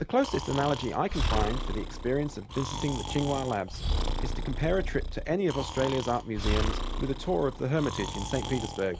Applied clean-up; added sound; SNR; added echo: none; Breathing; 2 dB; none.